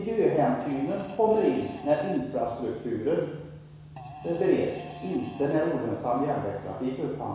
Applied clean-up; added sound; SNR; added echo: none; Fart; 18 dB; reverberation time 1.1 s.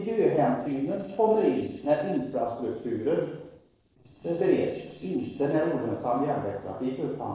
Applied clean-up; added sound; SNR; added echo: neural separator model SepFormer DNS4.